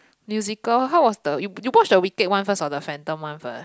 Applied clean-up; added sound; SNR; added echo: none; none; none; none.